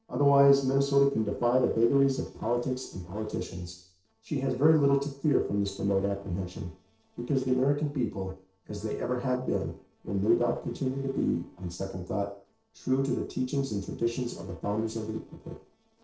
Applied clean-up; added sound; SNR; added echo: neural separator model SepFormer DNS4.